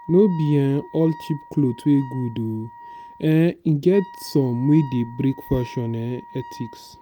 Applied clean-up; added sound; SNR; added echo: none; Wind instrument, woodwind instrument; 20 dB; none.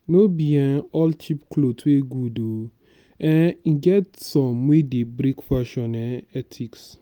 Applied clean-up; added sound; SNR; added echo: none; none; none; none.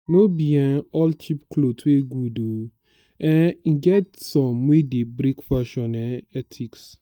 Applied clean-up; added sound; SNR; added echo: neural mask model DeepFilterNet 3.